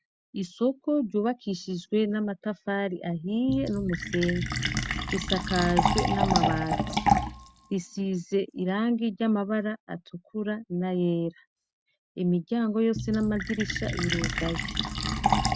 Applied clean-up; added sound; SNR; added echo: none; Fill (with liquid); 3 dB; none.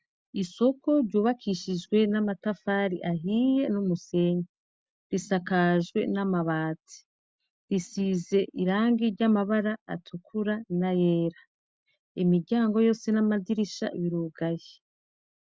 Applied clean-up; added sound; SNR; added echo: none; none; none; none.